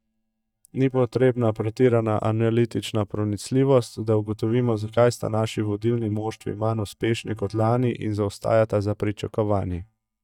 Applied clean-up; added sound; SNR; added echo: neural mask model DeepFilterNet 3.